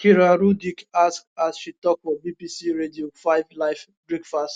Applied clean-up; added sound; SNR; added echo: none; none; none; none.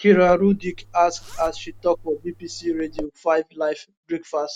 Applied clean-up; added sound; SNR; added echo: none; Zipper (clothing); 17 dB; none.